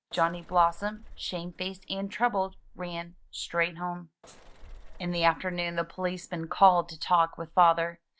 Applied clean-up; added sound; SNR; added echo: none; Bus / Engine; 20 dB; none.